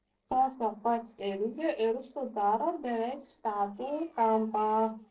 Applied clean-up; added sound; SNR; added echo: neural separator model SepFormer DNS4.